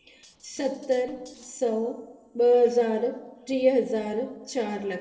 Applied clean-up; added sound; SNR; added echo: neural separator model SepFormer DNS4.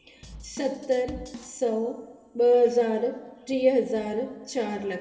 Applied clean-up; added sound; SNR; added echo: none; Drum kit; 18 dB; reverberation time 1.6 s.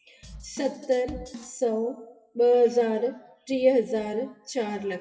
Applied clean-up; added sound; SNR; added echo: classical method WPE with log-MMSE.